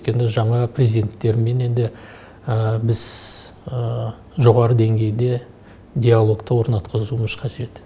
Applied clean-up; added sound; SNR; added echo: none; none; none; none.